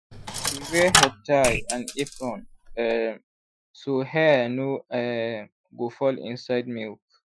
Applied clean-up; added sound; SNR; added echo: classical method Wiener filter.